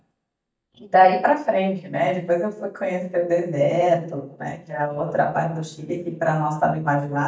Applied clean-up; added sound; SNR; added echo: neural mask model DeepFilterNet 3.